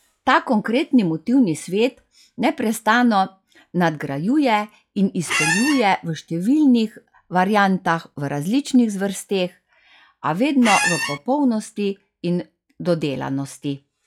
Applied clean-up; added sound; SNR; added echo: classical method log-MMSE.